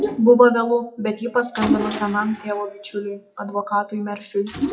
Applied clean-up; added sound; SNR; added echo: classical method WPE with log-MMSE.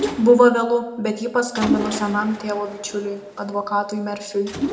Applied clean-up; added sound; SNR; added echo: none; Mechanisms; 9 dB; reverberation time 0.5 s.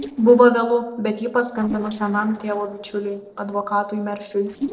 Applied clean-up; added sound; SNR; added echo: neural separator model SepFormer DNS4.